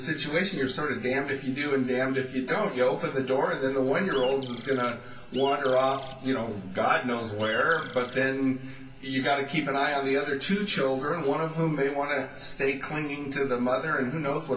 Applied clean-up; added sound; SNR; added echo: none; Bird; 11 dB; reverberation time 0.2 s.